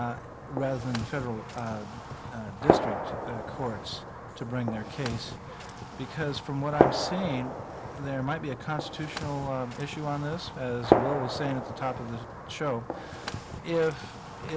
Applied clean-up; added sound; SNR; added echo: none; Gunshot, gunfire; -1 dB; none.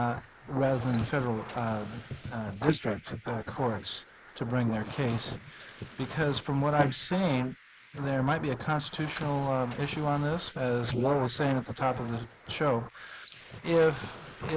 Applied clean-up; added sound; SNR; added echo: neural mask model Resemble Enhance denoiser.